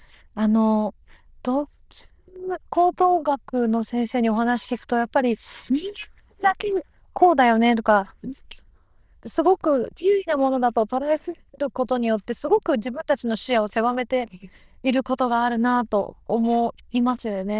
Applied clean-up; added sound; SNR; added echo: neural diffusion model UNIVERSE++.